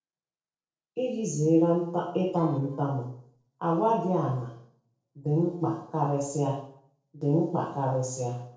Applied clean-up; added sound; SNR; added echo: neural separator model SepFormer DNS4.